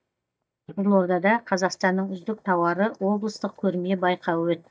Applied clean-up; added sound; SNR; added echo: neural mask model DeepFilterNet 3.